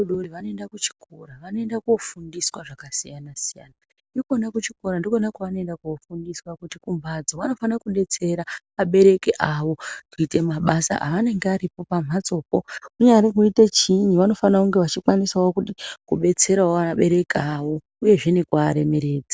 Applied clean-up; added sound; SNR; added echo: none; none; none; none.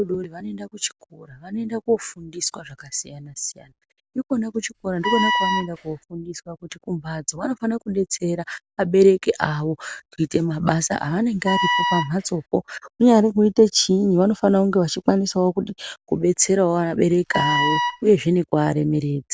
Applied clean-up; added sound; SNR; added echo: none; Wind instrument, woodwind instrument; 2 dB; none.